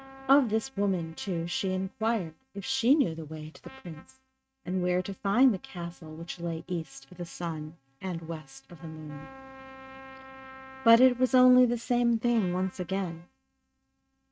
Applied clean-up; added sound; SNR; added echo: neural mask model RNNoise.